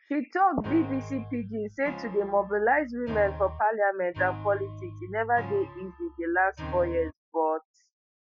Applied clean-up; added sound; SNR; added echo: classical method Wiener filter.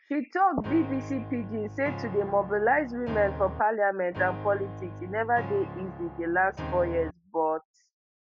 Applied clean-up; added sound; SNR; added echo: none; Piano; 9 dB; none.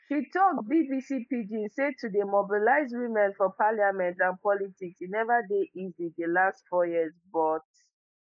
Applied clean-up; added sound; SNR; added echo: neural mask model Resemble Enhance denoiser.